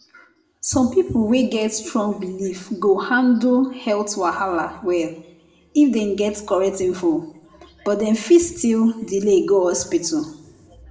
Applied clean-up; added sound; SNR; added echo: none; none; none; reverberation time 0.6 s.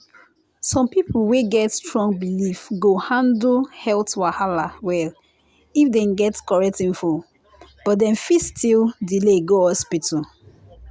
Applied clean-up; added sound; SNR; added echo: none; none; none; none.